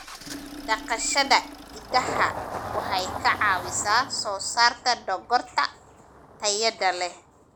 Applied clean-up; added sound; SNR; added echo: none; Engine starting; 11 dB; none.